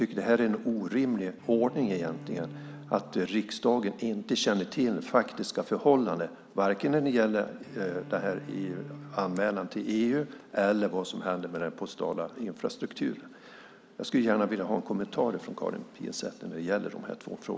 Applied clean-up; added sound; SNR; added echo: none; Bowed string instrument; 18 dB; none.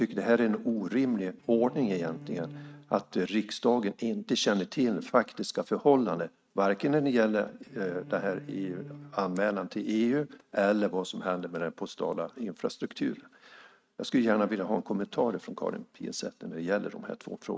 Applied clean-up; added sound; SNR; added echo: neural mask model RNNoise.